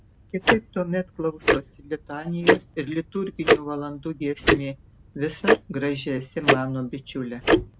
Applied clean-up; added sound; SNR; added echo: none; Tick-tock; -4 dB; none.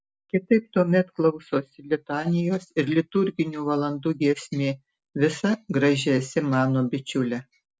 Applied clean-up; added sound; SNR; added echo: none; none; none; none.